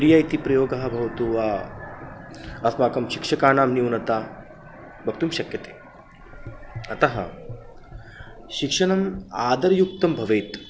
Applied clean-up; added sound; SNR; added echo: none; Gurgling / Engine; 19 dB; none.